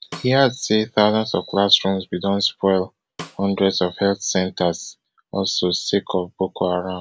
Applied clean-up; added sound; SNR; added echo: none; Snare drum; 19 dB; none.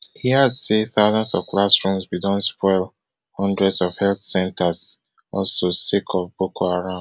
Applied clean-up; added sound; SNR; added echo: none; none; none; none.